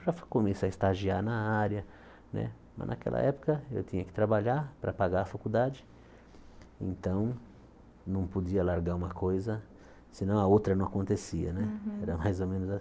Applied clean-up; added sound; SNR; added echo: none; none; none; none.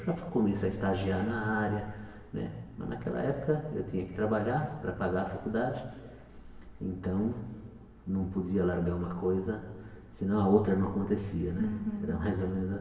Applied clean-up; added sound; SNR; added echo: none; none; none; reverberation time 1.4 s.